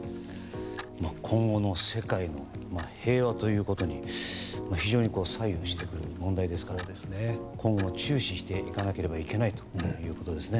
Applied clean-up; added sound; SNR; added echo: none; Fire + Clock; 18 dB; none.